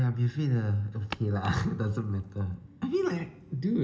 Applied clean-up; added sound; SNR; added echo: none; Walk, footsteps; 12 dB; reverberation time 2.4 s.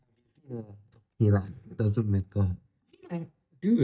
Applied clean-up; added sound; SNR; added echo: neural mask model DeepFilterNet 3.